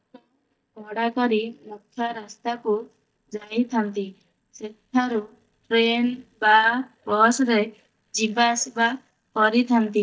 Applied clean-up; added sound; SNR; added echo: neural mask model DeepFilterNet 3.